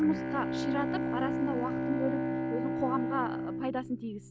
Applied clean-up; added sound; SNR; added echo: none; Bowed string instrument; -1 dB; none.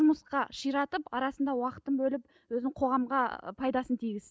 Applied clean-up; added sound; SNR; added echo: none; none; none; none.